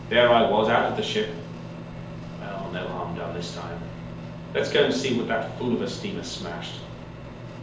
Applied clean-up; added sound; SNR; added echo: none; Microwave oven; 10 dB; reverberation time 2.2 s.